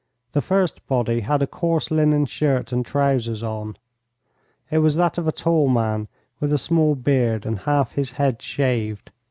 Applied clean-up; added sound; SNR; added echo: none; none; none; none.